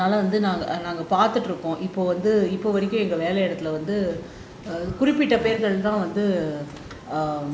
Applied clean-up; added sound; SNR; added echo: none; none; none; none.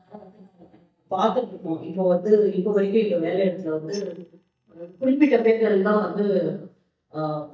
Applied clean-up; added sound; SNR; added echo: neural mask model DeepFilterNet 3.